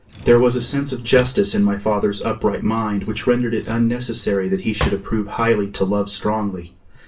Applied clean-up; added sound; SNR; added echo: none; Drawer open or close; 16 dB; reverberation time 0.2 s.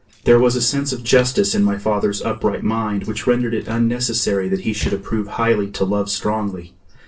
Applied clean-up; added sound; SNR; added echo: neural separator model SepFormer DNS4.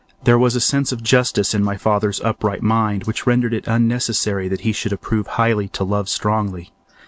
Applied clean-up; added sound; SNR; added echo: none; none; none; none.